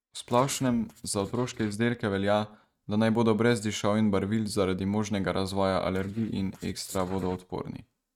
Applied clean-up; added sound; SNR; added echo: neural mask model RNNoise.